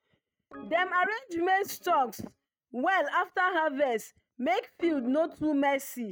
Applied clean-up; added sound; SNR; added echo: neural mask model RNNoise.